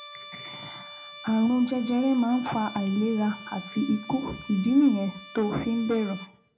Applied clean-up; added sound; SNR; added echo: none; Trumpet; 17 dB; reverberation time 0.2 s.